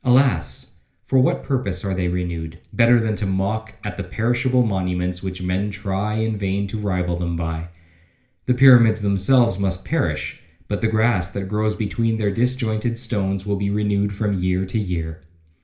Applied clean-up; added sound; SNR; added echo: none; none; none; reverberation time 0.4 s.